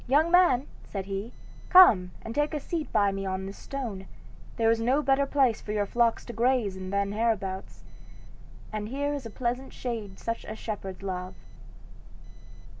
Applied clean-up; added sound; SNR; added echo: none; none; none; none.